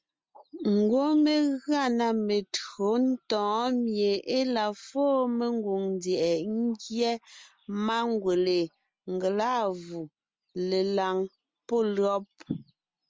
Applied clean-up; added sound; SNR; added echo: none; none; none; none.